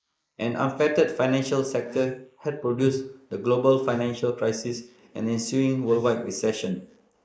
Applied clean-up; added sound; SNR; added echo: neural mask model Resemble Enhance denoiser.